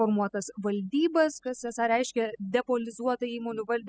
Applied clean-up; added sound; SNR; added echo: classical method spectral subtraction.